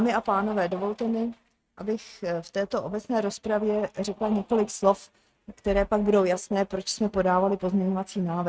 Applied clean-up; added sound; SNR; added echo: neural mask model RNNoise.